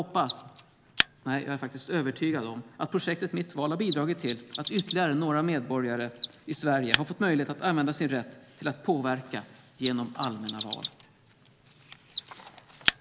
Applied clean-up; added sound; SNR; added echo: none; Mechanisms; 6 dB; none.